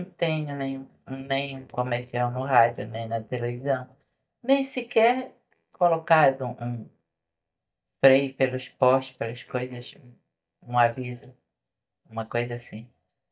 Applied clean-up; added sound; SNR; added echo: neural mask model DeepFilterNet 3.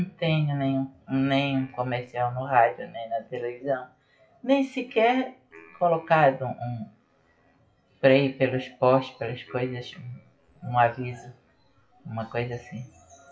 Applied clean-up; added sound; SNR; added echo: classical method WPE with log-MMSE.